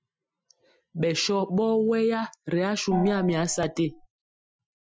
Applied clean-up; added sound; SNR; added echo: classical method Wiener filter.